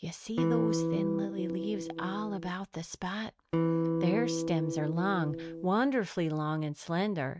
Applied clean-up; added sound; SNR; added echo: neural mask model RNNoise.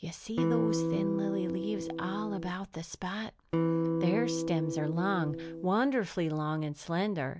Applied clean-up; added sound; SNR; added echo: none; Electric guitar; -1 dB; none.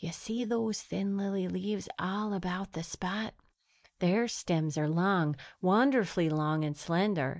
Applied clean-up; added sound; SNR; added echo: neural mask model Resemble Enhance denoiser.